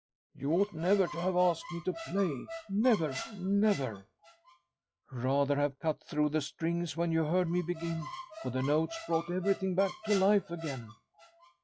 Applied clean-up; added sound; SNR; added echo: classical method log-MMSE.